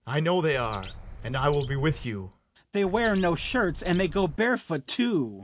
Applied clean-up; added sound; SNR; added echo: none; Bird; 13 dB; none.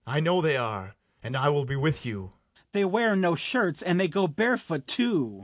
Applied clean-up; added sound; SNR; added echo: none; none; none; none.